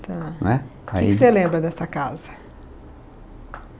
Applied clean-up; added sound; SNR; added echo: none; none; none; none.